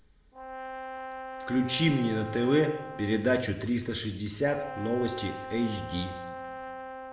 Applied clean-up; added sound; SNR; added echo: none; Brass instrument; 10 dB; reverberation time 1.0 s.